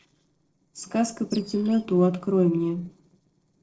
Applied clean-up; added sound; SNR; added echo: neural separator model SepFormer DNS4.